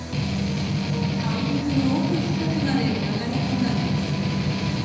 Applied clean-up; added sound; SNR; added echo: none; Strum; -2 dB; reverberation time 1.1 s.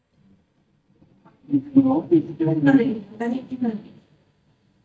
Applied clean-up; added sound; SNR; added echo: neural mask model DeepFilterNet 3.